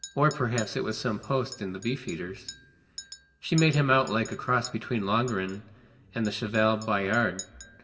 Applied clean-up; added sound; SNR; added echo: none; Chink, clink; 18 dB; reverberation time 2.0 s.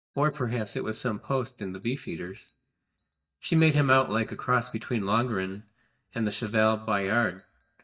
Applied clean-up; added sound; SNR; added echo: neural mask model DeepFilterNet 3.